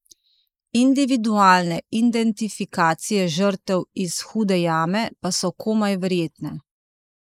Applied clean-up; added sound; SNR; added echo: neural mask model Resemble Enhance denoiser.